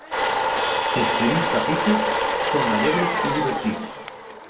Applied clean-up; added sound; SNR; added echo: none; Domestic sounds, home sounds; -4 dB; reverberation time 0.6 s.